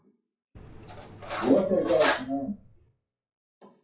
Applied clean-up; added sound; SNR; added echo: classical method WPE with log-MMSE.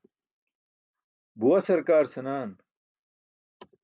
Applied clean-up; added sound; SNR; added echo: none; none; none; none.